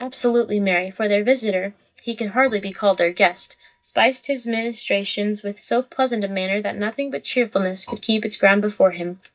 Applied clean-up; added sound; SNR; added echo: neural mask model DeepFilterNet 3.